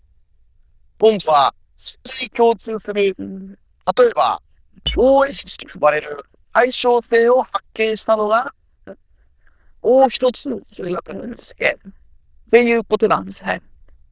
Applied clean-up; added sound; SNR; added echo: neural diffusion model UNIVERSE++.